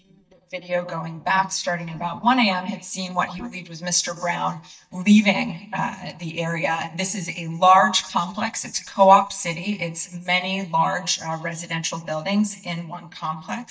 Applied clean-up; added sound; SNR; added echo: neural mask model DeepFilterNet 3.